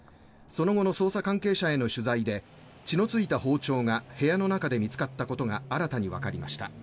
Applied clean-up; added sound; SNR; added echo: none; none; none; none.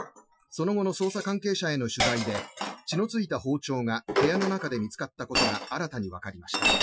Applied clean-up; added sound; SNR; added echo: classical method Wiener filter.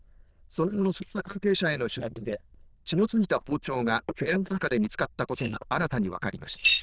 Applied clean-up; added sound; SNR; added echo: neural diffusion model UNIVERSE++.